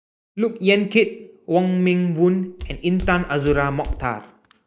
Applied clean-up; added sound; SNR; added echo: neural mask model DeepFilterNet 3.